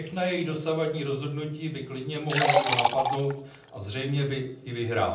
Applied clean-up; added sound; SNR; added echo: none; Liquid; 1 dB; reverberation time 0.6 s.